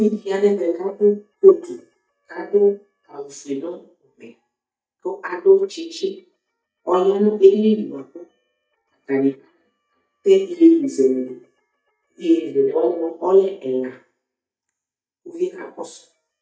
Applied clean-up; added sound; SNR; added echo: neural mask model DeepFilterNet 3.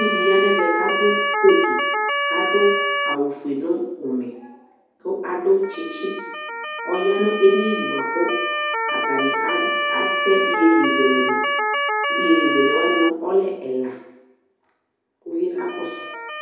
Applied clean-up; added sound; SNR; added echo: none; Motor vehicle (road) / Siren; 2 dB; reverberation time 0.8 s.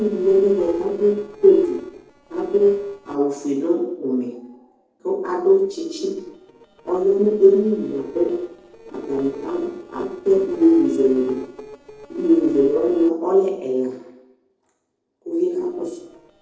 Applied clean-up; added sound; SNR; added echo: neural separator model SepFormer DNS4.